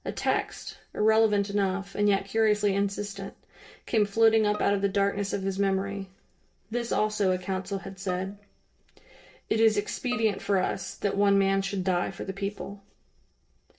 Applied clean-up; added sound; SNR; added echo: neural separator model SepFormer DNS4.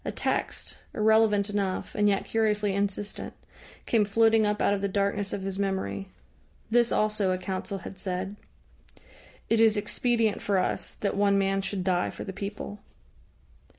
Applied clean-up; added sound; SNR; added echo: none; none; none; none.